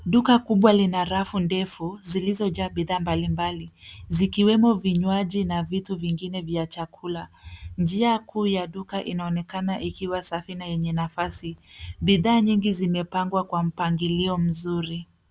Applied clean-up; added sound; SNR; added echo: none; none; none; none.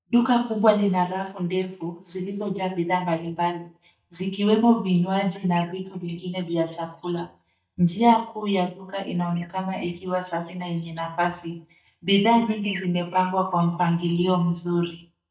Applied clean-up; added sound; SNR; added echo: neural mask model DeepFilterNet 3.